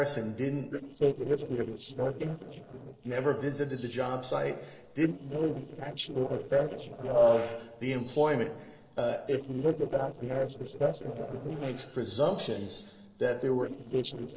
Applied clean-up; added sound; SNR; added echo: neural separator model SepFormer DNS4.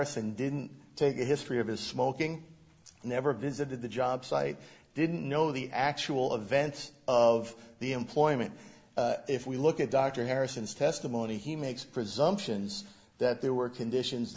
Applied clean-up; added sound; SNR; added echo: none; none; none; none.